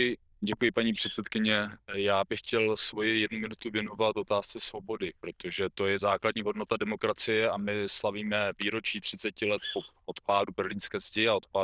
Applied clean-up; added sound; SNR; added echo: neural diffusion model UNIVERSE++.